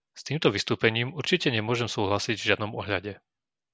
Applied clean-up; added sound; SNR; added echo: none; none; none; none.